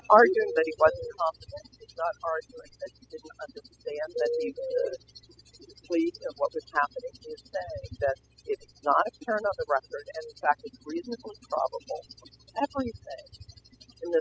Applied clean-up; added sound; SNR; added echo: classical method spectral subtraction.